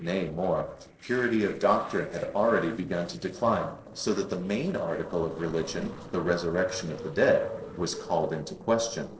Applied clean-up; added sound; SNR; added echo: neural separator model SepFormer DNS4.